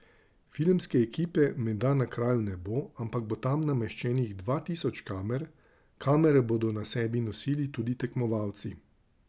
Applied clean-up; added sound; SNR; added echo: none; none; none; none.